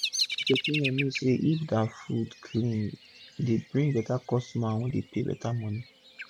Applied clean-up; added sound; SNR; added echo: none; Bird vocalization, bird call, bird song; 8 dB; none.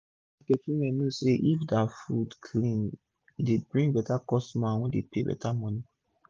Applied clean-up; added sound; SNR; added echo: none; none; none; none.